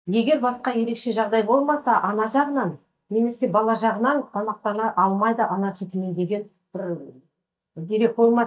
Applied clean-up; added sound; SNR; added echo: neural mask model DeepFilterNet 3.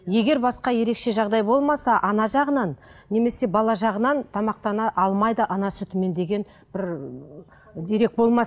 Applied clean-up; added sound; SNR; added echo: none; none; none; none.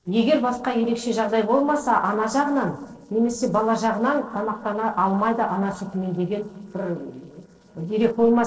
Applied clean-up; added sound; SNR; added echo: neural separator model SepFormer DNS4.